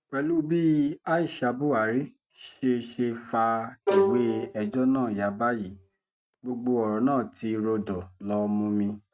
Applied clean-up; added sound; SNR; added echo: neural mask model RNNoise.